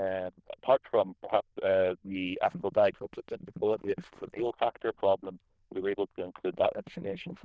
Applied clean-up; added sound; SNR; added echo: neural diffusion model UNIVERSE++.